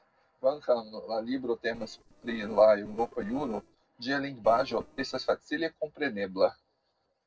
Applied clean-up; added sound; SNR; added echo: neural separator model SepFormer DNS4.